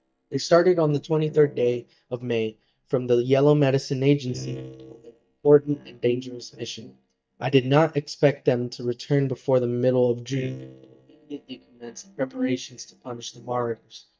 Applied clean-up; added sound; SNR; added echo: neural mask model DeepFilterNet 3.